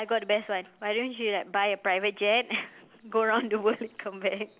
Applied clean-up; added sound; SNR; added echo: none; none; none; none.